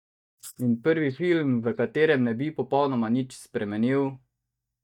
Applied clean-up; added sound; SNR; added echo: neural mask model DeepFilterNet 3.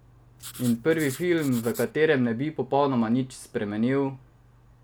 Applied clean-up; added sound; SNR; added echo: none; Writing; 16 dB; none.